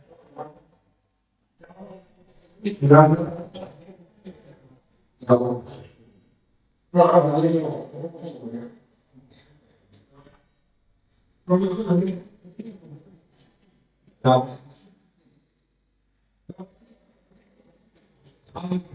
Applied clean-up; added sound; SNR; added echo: neural mask model DeepFilterNet 3.